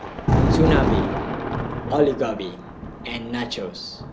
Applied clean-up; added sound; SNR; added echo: none; Thunder; -2 dB; none.